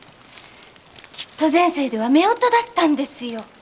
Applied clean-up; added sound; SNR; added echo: none; none; none; none.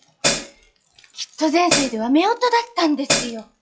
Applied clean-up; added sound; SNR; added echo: classical method log-MMSE.